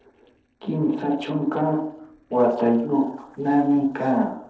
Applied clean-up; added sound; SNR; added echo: neural separator model SepFormer DNS4.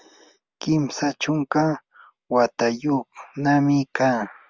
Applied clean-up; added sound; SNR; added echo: none; none; none; none.